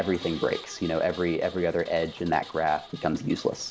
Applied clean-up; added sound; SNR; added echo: none; Engine; 17 dB; none.